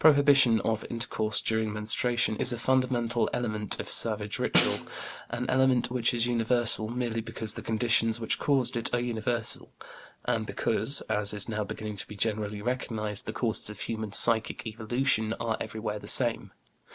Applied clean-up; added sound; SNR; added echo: none; Snare drum; 5 dB; none.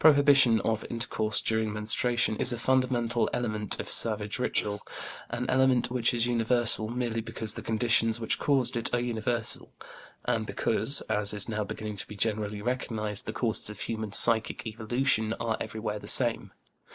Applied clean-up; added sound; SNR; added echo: neural mask model Resemble Enhance denoiser.